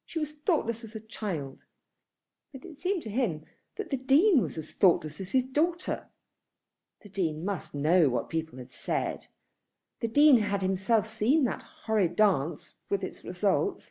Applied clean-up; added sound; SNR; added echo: none; none; none; none.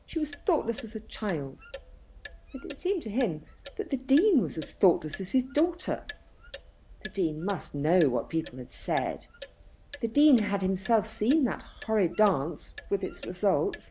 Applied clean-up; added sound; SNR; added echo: none; Clock; 18 dB; none.